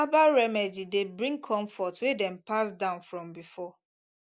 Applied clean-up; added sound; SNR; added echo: none; none; none; none.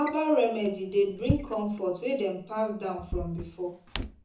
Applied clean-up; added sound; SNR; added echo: none; Drawer open or close; 9 dB; reverberation time 0.5 s.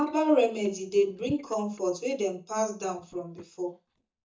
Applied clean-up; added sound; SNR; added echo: neural mask model DeepFilterNet 3.